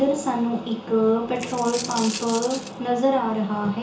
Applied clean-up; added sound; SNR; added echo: none; Coin (dropping); 11 dB; reverberation time 0.7 s.